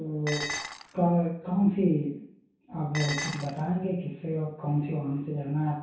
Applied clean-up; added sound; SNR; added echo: none; Dishes, pots, and pans; 8 dB; reverberation time 0.6 s.